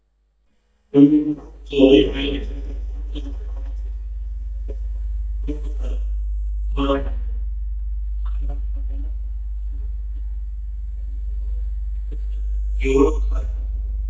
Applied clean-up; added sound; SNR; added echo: neural mask model DeepFilterNet 3.